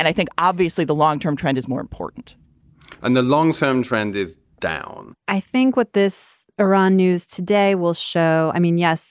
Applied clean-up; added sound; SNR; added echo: none; none; none; none.